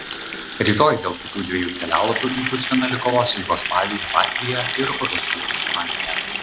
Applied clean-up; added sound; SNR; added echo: none; Water tap, faucet; 4 dB; none.